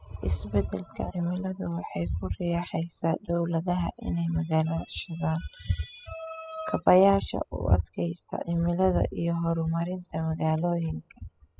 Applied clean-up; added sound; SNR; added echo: classical method spectral subtraction.